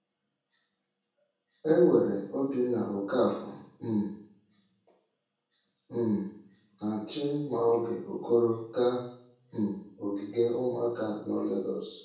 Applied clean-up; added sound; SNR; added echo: none; none; none; reverberation time 0.6 s.